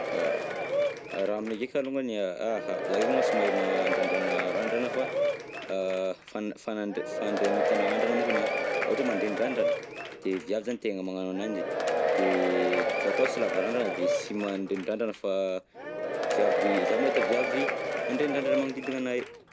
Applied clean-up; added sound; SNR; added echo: none; Applause / Crowd / Cheering; -1 dB; none.